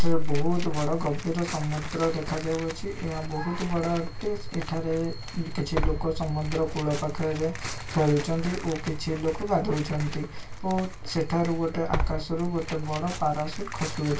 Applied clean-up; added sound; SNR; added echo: none; Tearing; 10 dB; reverberation time 0.2 s.